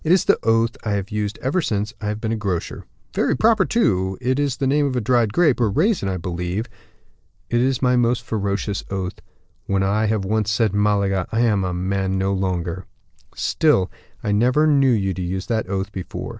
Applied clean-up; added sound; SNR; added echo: neural separator model SepFormer DNS4.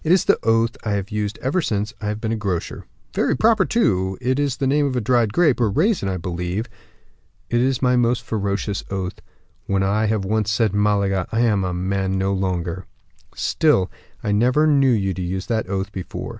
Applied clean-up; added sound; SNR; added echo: none; Bass drum; 13 dB; none.